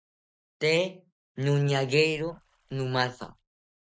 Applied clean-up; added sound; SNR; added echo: neural mask model RNNoise.